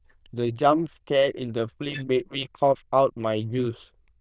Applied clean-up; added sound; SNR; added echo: neural diffusion model UNIVERSE++.